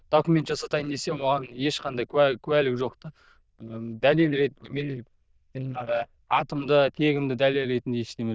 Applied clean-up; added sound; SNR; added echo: neural diffusion model UNIVERSE++.